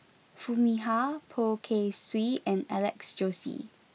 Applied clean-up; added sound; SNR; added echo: none; none; none; none.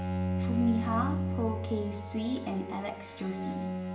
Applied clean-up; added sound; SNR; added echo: none; Bowed string instrument; 0 dB; reverberation time 0.8 s.